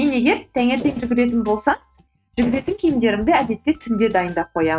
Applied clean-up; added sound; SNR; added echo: neural mask model RNNoise.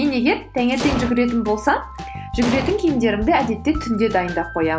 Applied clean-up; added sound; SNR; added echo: none; Explosion; 5 dB; none.